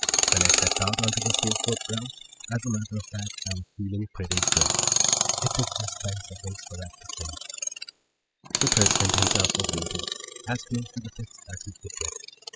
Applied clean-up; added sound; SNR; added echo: classical method spectral subtraction.